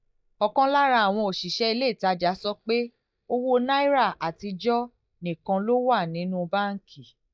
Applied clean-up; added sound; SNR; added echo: neural mask model DeepFilterNet 3.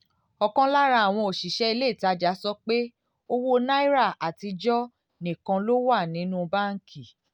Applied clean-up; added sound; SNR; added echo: none; none; none; none.